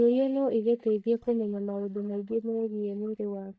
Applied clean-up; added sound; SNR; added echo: neural mask model DeepFilterNet 3.